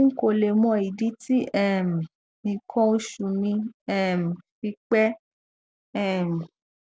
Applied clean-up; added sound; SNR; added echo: none; none; none; none.